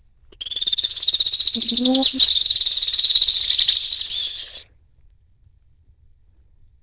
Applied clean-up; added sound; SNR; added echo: neural diffusion model UNIVERSE++.